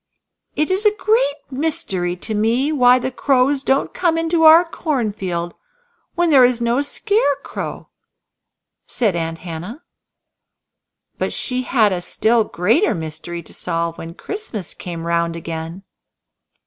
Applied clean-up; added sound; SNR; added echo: none; none; none; none.